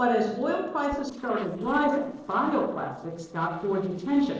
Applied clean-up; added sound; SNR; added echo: neural separator model SepFormer DNS4.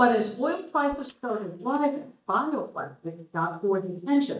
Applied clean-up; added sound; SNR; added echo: neural mask model DeepFilterNet 3.